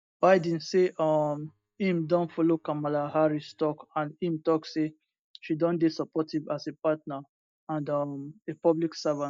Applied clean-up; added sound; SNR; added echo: neural mask model DeepFilterNet 3.